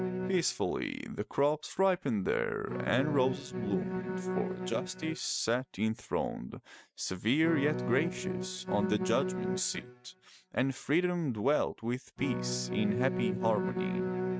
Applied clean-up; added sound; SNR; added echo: neural mask model RNNoise.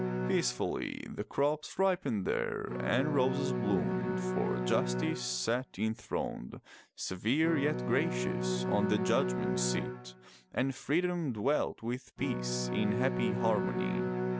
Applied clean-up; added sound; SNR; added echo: none; Bowed string instrument; 3 dB; none.